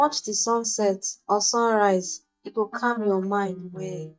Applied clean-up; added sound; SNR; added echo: neural mask model DeepFilterNet 3.